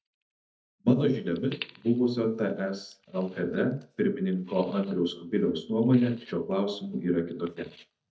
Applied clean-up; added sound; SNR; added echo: neural mask model DeepFilterNet 3.